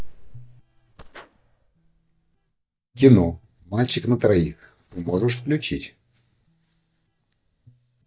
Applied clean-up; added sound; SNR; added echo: neural mask model DeepFilterNet 3.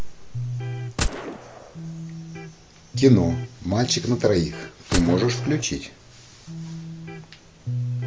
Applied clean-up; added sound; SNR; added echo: none; Gunshot, gunfire + Electric guitar; 5 dB; none.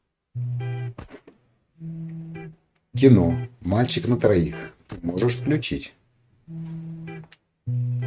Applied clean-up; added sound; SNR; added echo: neural mask model RNNoise.